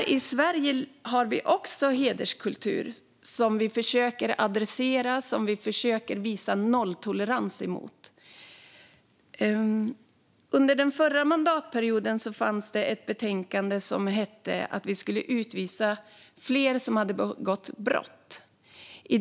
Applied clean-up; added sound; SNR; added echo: none; none; none; none.